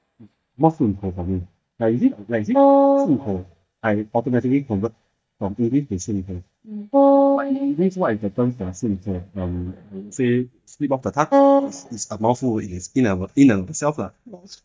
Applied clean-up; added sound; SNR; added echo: neural mask model DeepFilterNet 3.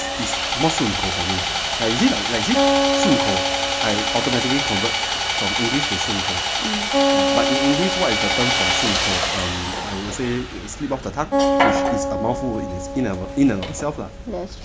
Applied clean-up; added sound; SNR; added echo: none; Acoustic guitar + Sawing; -3 dB; none.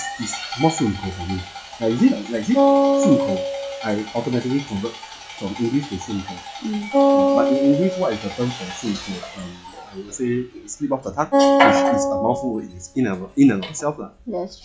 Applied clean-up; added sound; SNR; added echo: classical method log-MMSE.